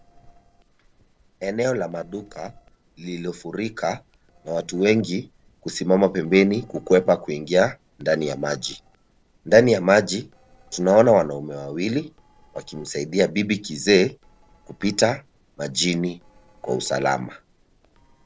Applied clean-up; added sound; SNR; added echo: neural separator model SepFormer DNS4.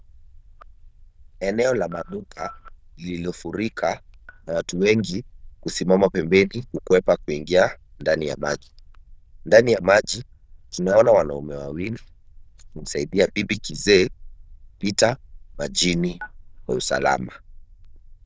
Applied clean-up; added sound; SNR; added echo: neural diffusion model UNIVERSE++.